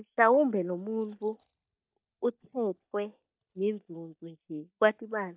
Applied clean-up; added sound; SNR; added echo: neural mask model DeepFilterNet 3.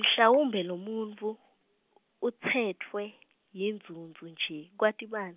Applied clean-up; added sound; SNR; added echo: none; none; none; none.